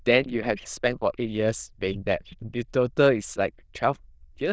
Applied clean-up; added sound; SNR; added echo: neural diffusion model UNIVERSE++.